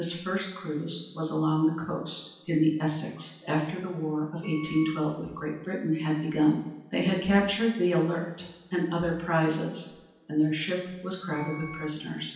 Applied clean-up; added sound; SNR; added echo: none; Wind instrument, woodwind instrument; 17 dB; reverberation time 0.9 s.